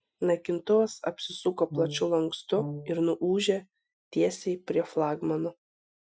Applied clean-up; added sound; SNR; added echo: classical method Wiener filter.